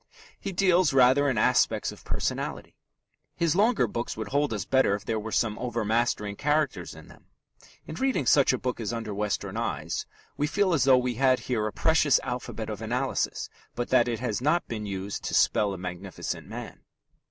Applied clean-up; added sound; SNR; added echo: none; none; none; none.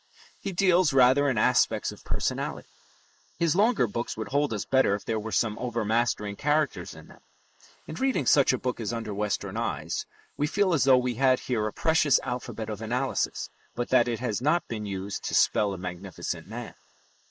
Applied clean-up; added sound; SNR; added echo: neural mask model Resemble Enhance denoiser.